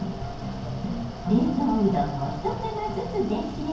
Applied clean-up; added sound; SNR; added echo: none; Mechanical fan; 10 dB; reverberation time 0.9 s.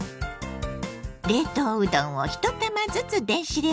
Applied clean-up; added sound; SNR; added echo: none; none; none; none.